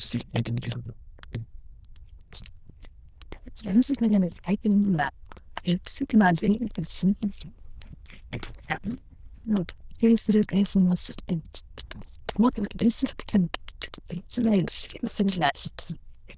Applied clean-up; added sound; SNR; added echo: neural diffusion model UNIVERSE++.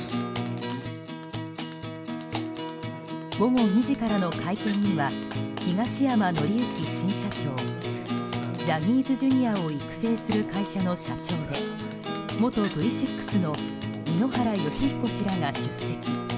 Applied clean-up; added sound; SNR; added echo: none; Acoustic guitar; 2 dB; none.